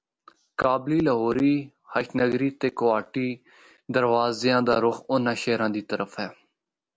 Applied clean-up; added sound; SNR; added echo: none; none; none; none.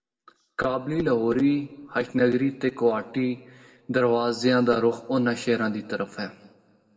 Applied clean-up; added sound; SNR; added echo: none; none; none; reverberation time 1.3 s.